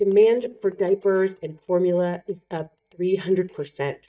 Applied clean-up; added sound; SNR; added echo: neural mask model DeepFilterNet 3.